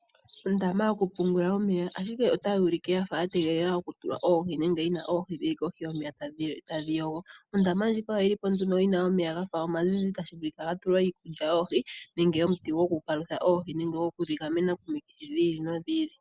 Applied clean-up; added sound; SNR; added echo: none; none; none; none.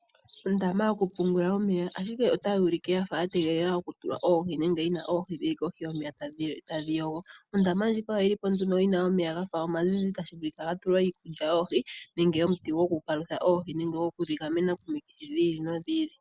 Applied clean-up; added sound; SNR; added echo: none; Cricket; 19 dB; none.